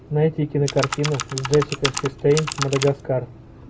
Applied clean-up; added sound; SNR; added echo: none; Computer keyboard; 7 dB; none.